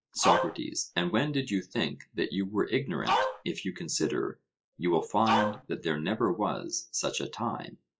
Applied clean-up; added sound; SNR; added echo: classical method log-MMSE.